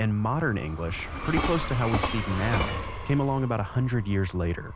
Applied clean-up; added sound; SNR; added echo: none; Train; 5 dB; none.